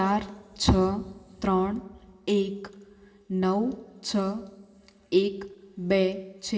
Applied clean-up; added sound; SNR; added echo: none; none; none; reverberation time 1.9 s.